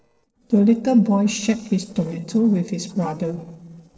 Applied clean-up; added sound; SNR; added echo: neural separator model SepFormer DNS4.